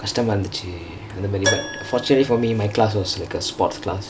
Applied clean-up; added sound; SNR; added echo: none; Keyboard (musical); 10 dB; none.